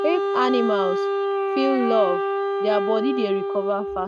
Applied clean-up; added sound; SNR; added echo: none; Wind instrument, woodwind instrument; 0 dB; none.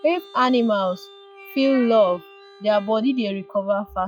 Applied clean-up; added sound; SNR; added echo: classical method log-MMSE.